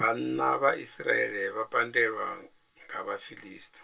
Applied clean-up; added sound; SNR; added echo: none; none; none; reverberation time 0.1 s.